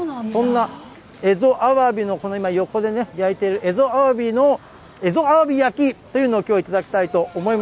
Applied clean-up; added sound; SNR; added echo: none; none; none; none.